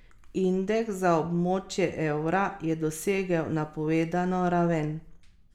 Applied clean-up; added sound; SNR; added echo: none; none; none; none.